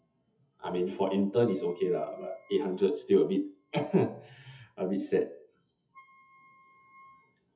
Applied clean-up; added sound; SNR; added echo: classical method WPE with log-MMSE.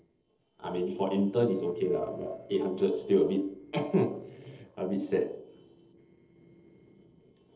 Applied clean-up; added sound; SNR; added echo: neural separator model SepFormer DNS4.